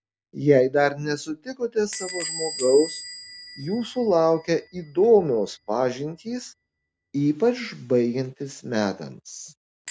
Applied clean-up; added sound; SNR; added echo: none; Door / Bell; 16 dB; none.